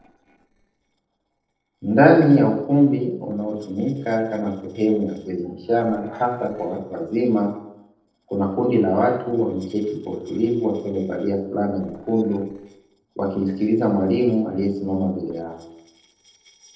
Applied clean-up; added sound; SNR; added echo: neural separator model SepFormer DNS4.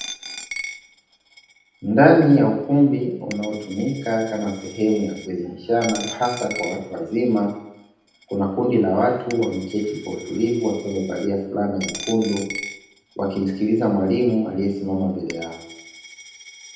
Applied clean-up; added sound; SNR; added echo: none; Coin (dropping); 16 dB; reverberation time 0.8 s.